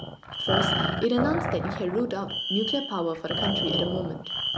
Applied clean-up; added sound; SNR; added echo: none; Growling + Alarm; 0 dB; none.